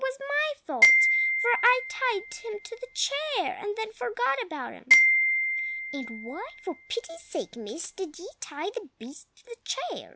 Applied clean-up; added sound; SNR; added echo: none; Glockenspiel; -4 dB; none.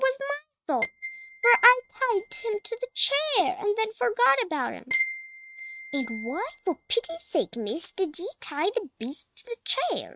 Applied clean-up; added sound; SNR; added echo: neural mask model RNNoise.